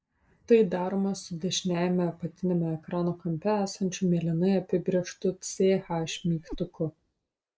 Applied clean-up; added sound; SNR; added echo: neural mask model Resemble Enhance denoiser.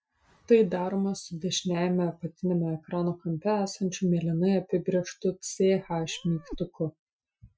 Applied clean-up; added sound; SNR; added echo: classical method Wiener filter.